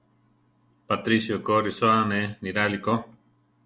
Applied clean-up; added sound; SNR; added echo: none; none; none; none.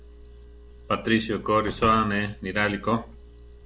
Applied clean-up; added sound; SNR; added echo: none; Engine + Slam; 15 dB; none.